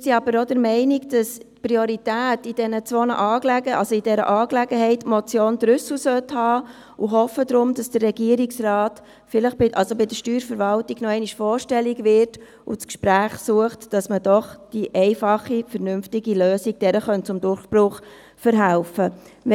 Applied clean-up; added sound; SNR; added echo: none; none; none; none.